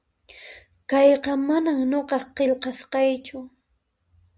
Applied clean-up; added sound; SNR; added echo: none; none; none; none.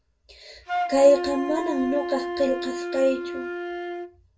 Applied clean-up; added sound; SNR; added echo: none; Wind instrument, woodwind instrument; 6 dB; reverberation time 0.2 s.